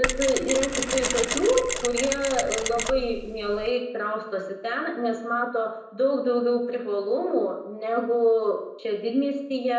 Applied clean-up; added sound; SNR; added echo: none; Mechanisms; 5 dB; reverberation time 0.7 s.